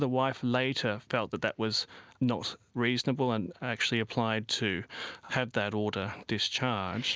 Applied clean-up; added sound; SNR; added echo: none; none; none; none.